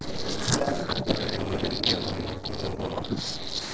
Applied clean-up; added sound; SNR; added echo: neural separator model SepFormer DNS4.